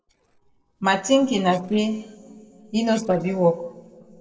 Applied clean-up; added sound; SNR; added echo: neural separator model SepFormer DNS4.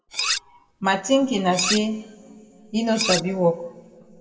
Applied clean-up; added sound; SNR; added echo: none; Cutlery, silverware; 6 dB; reverberation time 1.3 s.